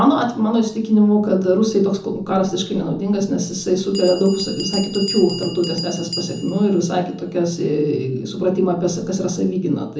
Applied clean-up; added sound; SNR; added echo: none; Bell; 16 dB; reverberation time 0.6 s.